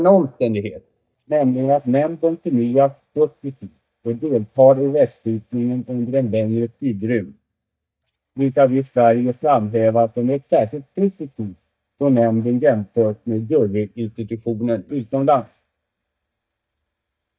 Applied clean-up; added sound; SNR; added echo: neural mask model DeepFilterNet 3.